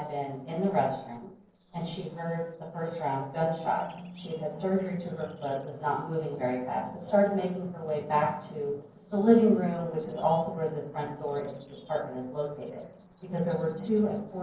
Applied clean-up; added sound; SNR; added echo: neural separator model SepFormer DNS4.